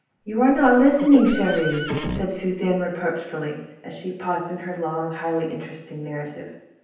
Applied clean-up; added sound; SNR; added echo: none; Livestock, farm animals, working animals; 10 dB; reverberation time 0.9 s.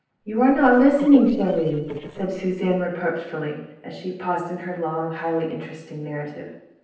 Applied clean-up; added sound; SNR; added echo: neural separator model SepFormer DNS4.